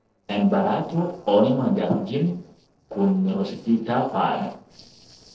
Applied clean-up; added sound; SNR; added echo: neural separator model SepFormer DNS4.